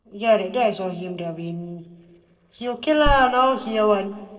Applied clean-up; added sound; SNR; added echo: neural separator model SepFormer DNS4.